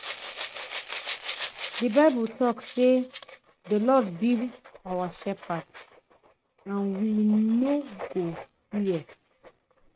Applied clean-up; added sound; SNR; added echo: neural mask model RNNoise.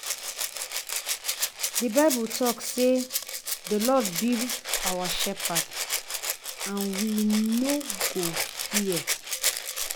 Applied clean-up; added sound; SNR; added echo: none; Rattle (instrument); 2 dB; none.